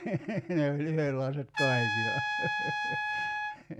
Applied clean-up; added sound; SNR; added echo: none; Trumpet; 1 dB; none.